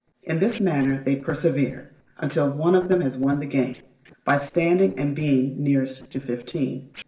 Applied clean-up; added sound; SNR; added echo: neural separator model SepFormer DNS4.